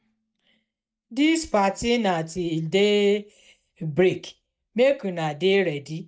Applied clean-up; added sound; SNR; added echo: neural mask model DeepFilterNet 3.